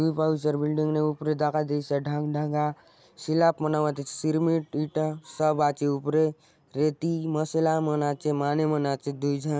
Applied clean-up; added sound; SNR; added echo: none; none; none; none.